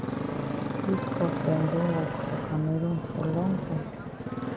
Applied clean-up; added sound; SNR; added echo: none; Motorcycle; 1 dB; none.